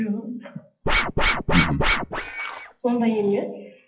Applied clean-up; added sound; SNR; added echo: classical method WPE with log-MMSE.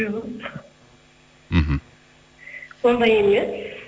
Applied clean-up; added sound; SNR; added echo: none; none; none; none.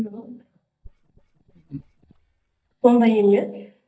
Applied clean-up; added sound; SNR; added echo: neural mask model DeepFilterNet 3.